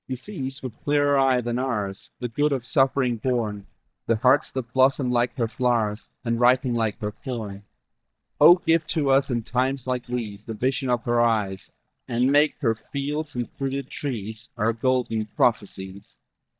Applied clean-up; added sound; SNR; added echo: neural mask model DeepFilterNet 3.